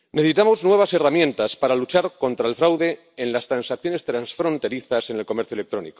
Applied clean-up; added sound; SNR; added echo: none; none; none; none.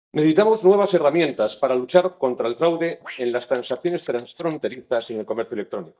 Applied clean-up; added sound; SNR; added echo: neural mask model DeepFilterNet 3.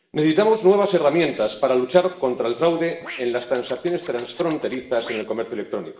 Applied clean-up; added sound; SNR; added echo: none; Scratching (performance technique); 19 dB; reverberation time 1.1 s.